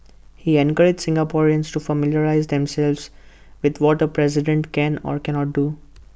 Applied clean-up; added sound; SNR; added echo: none; none; none; none.